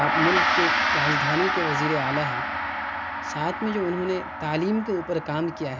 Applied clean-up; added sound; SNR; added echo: none; Gong; -1 dB; none.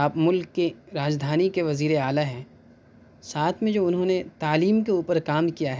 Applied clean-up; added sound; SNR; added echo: none; none; none; none.